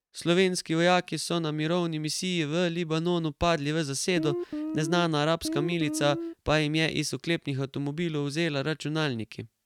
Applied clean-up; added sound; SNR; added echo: neural mask model RNNoise.